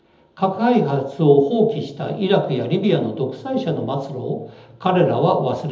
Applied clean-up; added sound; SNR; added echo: none; none; none; reverberation time 1.2 s.